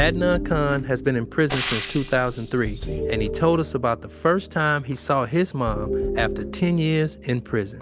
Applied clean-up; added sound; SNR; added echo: none; Frying (food); 10 dB; none.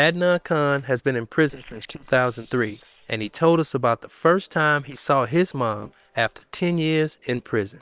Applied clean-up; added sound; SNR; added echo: neural separator model SepFormer WHAM!.